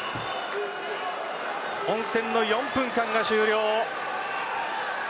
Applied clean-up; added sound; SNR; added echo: none; Squeak / Wood; 19 dB; none.